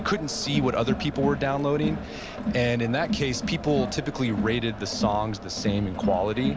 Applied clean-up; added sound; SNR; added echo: none; Crowd; 5 dB; none.